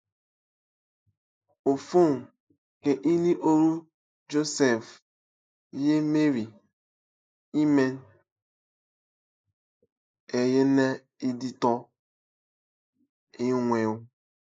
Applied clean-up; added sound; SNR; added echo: neural mask model Resemble Enhance denoiser.